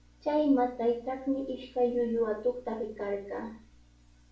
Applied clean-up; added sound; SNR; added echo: none; none; none; reverberation time 0.4 s.